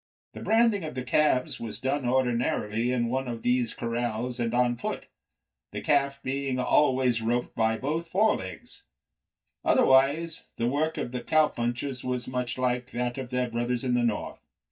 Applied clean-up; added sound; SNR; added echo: neural mask model DeepFilterNet 3.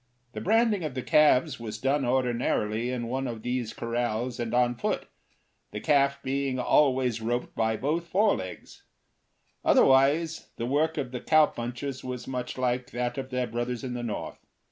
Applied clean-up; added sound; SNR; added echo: none; none; none; none.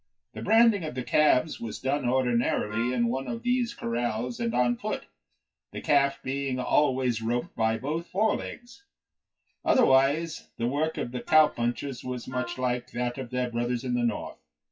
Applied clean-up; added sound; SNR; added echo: classical method WPE with log-MMSE.